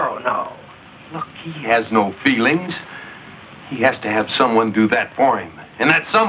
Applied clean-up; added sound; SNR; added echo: none; none; none; none.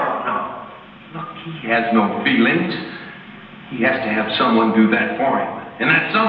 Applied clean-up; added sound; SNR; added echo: none; none; none; reverberation time 1.1 s.